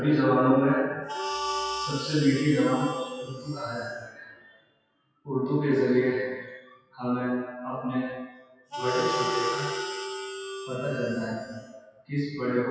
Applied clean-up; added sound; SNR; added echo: classical method WPE with log-MMSE.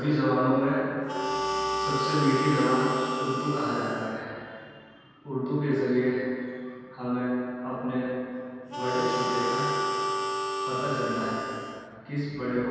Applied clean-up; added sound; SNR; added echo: none; Harmonica; 1 dB; reverberation time 2.1 s.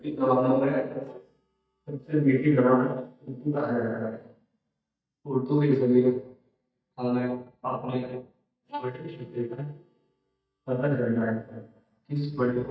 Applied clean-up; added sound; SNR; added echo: neural mask model DeepFilterNet 3.